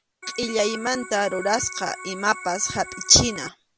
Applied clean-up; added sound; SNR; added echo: none; Organ; 13 dB; none.